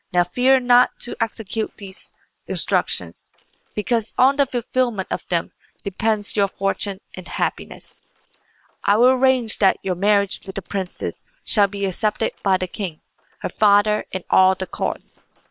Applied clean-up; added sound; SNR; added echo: neural separator model SepFormer WHAM!.